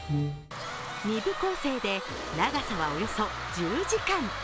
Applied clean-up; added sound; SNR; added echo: none; Brass instrument; 2 dB; none.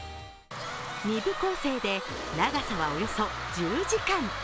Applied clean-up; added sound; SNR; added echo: none; none; none; none.